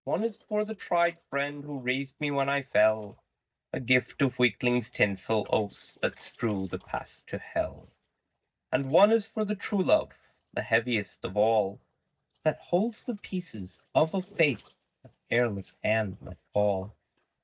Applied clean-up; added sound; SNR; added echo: neural mask model DeepFilterNet 3.